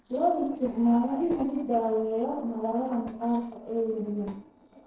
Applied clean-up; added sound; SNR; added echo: neural separator model SepFormer DNS4.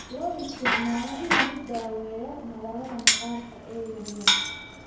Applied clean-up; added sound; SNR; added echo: none; Bicycle; -4 dB; reverberation time 0.9 s.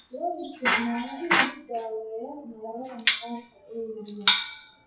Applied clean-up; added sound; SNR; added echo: classical method WPE with log-MMSE.